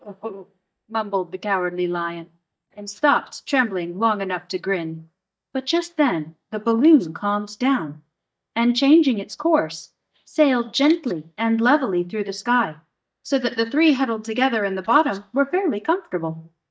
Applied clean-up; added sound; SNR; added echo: neural mask model DeepFilterNet 3.